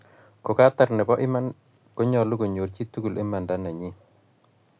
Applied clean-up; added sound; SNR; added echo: none; none; none; none.